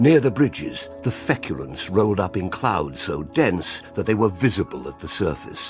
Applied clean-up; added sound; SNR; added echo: none; none; none; none.